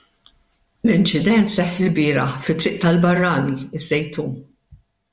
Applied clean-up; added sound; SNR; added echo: none; none; none; none.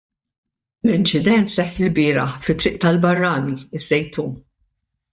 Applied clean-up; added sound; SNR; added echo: neural mask model DeepFilterNet 3.